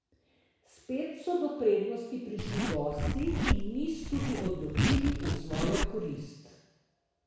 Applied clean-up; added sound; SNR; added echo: none; Zipper (clothing); -2 dB; reverberation time 1.1 s.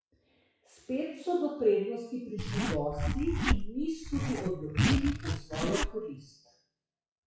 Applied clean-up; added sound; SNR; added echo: classical method WPE with log-MMSE.